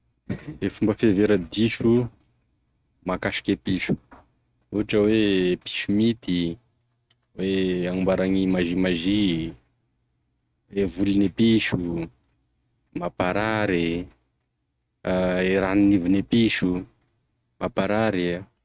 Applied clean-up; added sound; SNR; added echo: neural mask model RNNoise.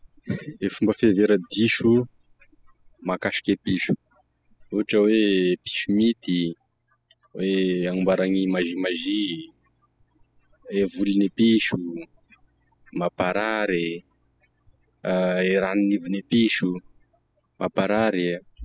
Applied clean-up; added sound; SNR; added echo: classical method spectral subtraction.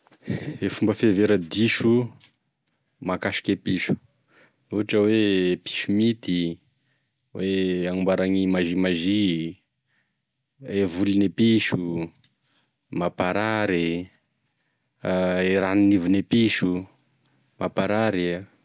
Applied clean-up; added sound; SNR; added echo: none; none; none; none.